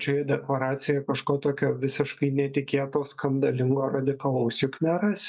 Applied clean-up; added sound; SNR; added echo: none; none; none; none.